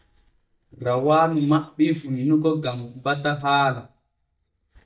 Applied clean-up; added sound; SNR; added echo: neural mask model DeepFilterNet 3.